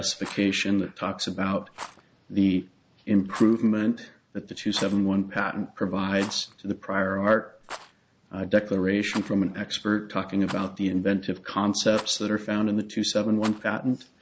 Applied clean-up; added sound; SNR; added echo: none; Rattle; 20 dB; none.